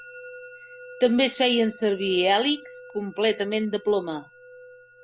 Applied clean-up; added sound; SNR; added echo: none; Musical instrument; 19 dB; none.